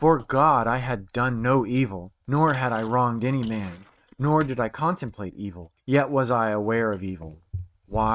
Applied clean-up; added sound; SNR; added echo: neural mask model RNNoise.